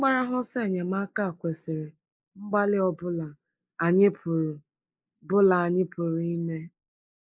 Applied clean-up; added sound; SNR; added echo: neural mask model Resemble Enhance denoiser.